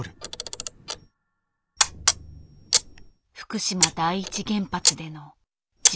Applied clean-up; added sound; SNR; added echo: none; Camera; -5 dB; none.